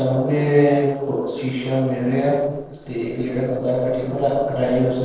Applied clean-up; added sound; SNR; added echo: neural separator model SepFormer DNS4.